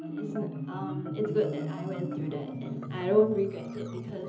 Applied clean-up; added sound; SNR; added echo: none; Marimba, xylophone; 5 dB; reverberation time 1.2 s.